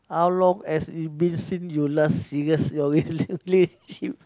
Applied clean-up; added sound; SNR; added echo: none; none; none; none.